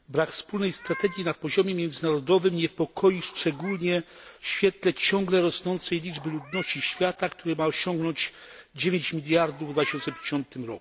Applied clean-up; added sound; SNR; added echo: none; Meow; 19 dB; none.